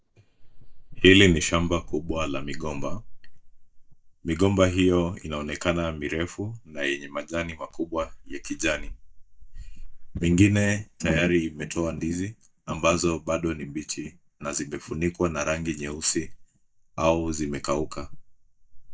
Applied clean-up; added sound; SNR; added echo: neural mask model DeepFilterNet 3.